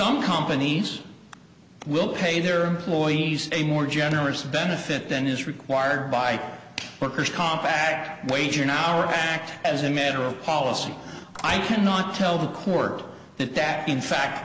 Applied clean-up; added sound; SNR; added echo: none; Squeak / Slam / Wood; 15 dB; none.